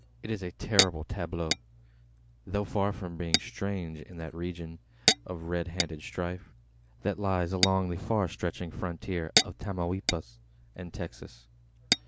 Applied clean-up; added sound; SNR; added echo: none; Tap / Glass; 2 dB; none.